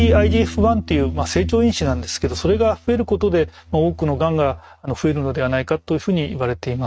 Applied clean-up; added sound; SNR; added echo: neural mask model RNNoise.